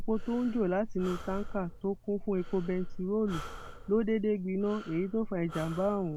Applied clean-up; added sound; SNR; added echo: none; Breathing; 9 dB; none.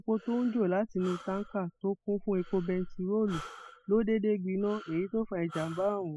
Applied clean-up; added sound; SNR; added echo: classical method spectral subtraction.